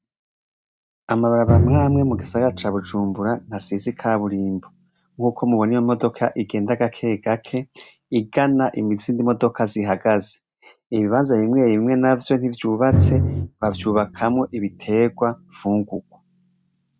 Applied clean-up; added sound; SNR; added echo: neural mask model RNNoise.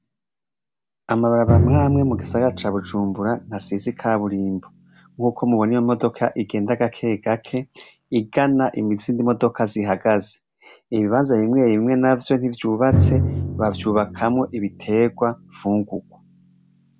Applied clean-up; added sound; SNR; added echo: none; Drum; 7 dB; none.